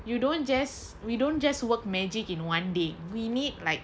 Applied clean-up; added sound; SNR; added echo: none; none; none; none.